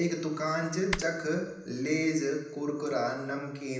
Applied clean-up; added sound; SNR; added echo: none; Typing; 11 dB; reverberation time 0.9 s.